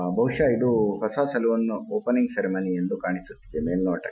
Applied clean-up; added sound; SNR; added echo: classical method Wiener filter.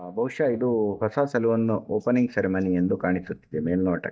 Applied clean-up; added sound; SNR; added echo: neural mask model DeepFilterNet 3.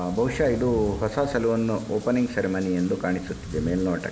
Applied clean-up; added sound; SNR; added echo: none; Wind / Rain; 13 dB; none.